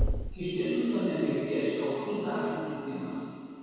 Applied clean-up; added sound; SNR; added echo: none; Knock; 5 dB; reverberation time 2.2 s.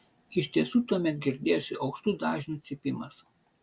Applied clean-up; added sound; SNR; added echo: none; none; none; none.